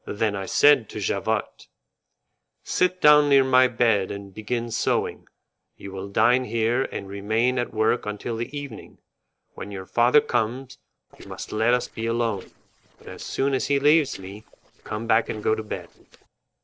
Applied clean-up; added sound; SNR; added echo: neural separator model SepFormer DNS4.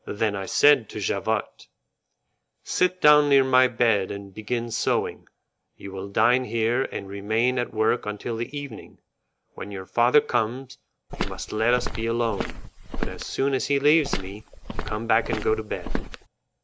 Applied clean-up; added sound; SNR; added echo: none; Walk, footsteps; 4 dB; none.